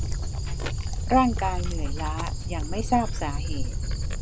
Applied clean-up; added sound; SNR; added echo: none; Dog; -2 dB; none.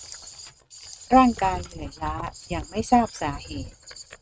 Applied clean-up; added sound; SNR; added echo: neural mask model RNNoise.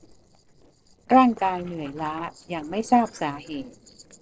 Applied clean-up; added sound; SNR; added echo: neural separator model SepFormer DNS4.